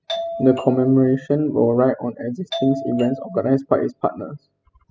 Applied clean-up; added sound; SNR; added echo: classical method spectral subtraction.